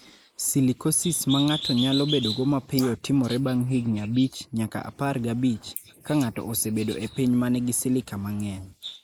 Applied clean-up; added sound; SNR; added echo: neural mask model Resemble Enhance denoiser.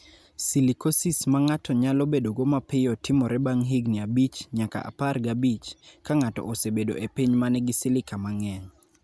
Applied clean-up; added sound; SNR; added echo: none; none; none; none.